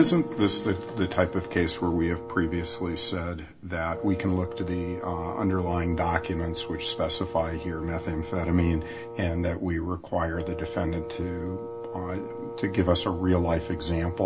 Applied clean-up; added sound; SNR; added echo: none; Wind instrument, woodwind instrument; 10 dB; reverberation time 0.1 s.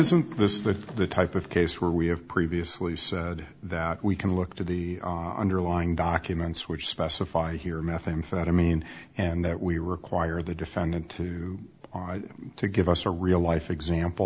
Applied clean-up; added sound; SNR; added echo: none; none; none; none.